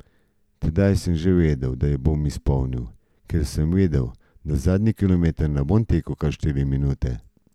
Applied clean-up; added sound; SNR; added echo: none; none; none; none.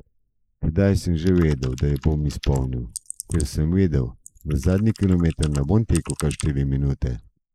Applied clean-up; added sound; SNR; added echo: neural mask model Resemble Enhance denoiser.